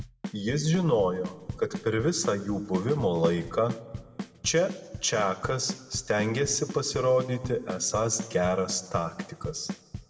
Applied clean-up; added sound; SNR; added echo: none; Bass drum / Snare drum / Drum kit; 11 dB; reverberation time 1.2 s.